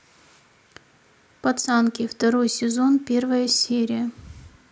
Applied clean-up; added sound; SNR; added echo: none; none; none; none.